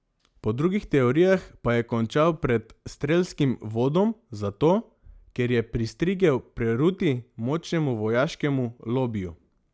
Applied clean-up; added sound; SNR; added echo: none; none; none; none.